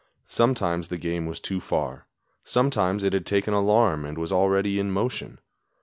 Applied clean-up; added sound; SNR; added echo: none; none; none; none.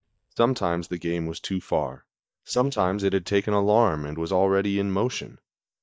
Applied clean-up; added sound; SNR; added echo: neural mask model DeepFilterNet 3.